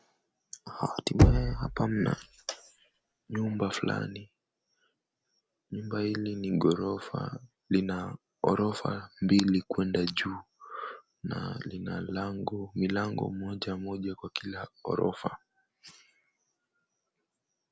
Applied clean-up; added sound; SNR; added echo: none; Knock; -4 dB; none.